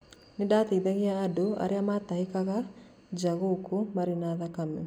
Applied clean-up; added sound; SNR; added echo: none; none; none; none.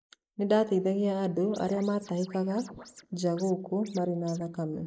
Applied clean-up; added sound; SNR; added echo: neural mask model Resemble Enhance denoiser.